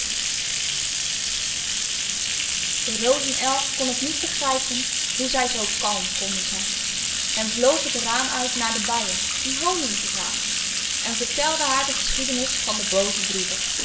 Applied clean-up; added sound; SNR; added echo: none; Bathtub (filling or washing); -4 dB; reverberation time 0.5 s.